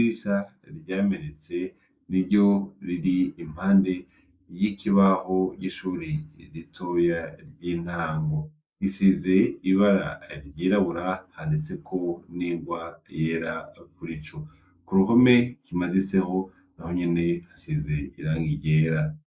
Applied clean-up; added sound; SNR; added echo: neural mask model Resemble Enhance denoiser.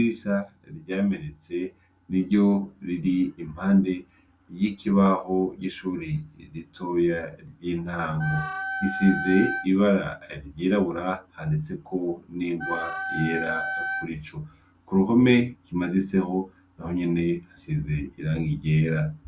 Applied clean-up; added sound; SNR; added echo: none; Wind instrument, woodwind instrument; 6 dB; none.